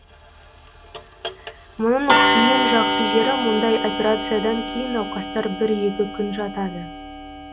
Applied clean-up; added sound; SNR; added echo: none; Clock; 0 dB; none.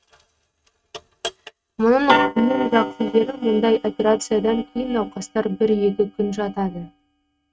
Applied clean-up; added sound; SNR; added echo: neural mask model RNNoise.